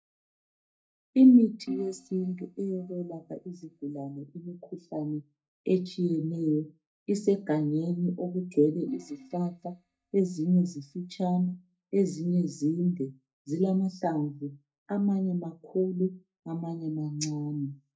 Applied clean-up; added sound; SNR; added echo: neural mask model DeepFilterNet 3.